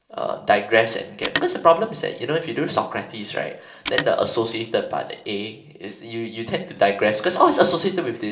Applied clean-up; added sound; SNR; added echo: none; Telephone; 12 dB; reverberation time 0.8 s.